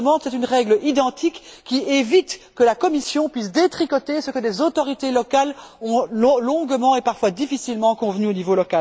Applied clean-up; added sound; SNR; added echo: none; none; none; none.